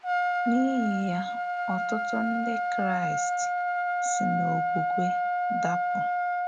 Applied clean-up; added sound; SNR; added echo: none; Trumpet; -4 dB; none.